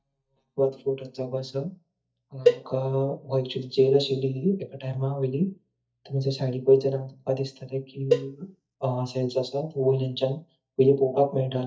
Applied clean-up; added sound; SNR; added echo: neural mask model DeepFilterNet 3.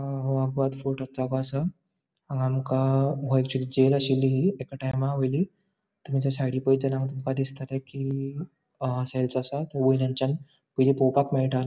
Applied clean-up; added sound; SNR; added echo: none; none; none; none.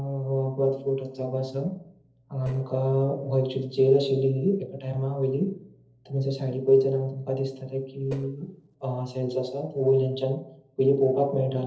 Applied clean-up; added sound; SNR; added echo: neural separator model SepFormer DNS4.